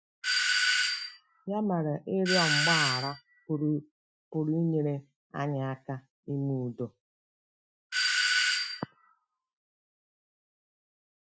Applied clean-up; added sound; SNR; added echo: classical method Wiener filter.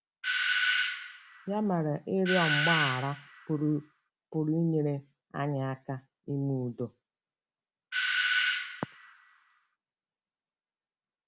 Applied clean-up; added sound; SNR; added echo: none; Doorbell; -3 dB; none.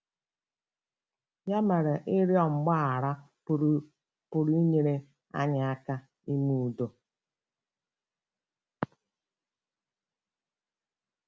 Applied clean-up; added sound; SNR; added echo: none; none; none; none.